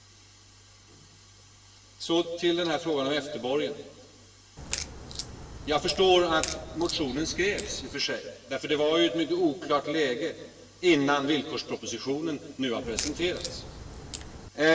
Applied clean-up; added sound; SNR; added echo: none; Crack; 10 dB; reverberation time 1.4 s.